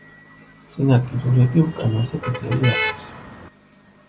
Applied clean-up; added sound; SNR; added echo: none; Motor vehicle (road); 8 dB; none.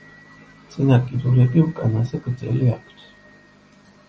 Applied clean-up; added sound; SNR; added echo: none; none; none; none.